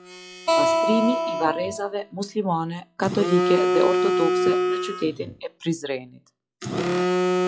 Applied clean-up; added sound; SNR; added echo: classical method log-MMSE.